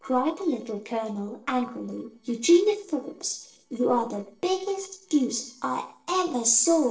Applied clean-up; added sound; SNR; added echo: neural separator model SepFormer DNS4.